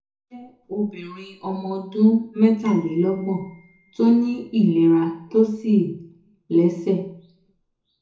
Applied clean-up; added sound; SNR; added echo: none; none; none; reverberation time 0.6 s.